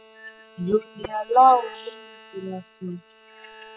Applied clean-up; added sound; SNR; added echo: classical method spectral subtraction.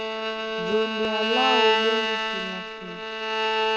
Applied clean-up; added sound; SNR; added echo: none; Bowed string instrument; -5 dB; none.